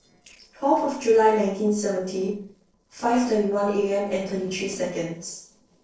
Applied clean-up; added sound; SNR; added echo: neural separator model SepFormer DNS4.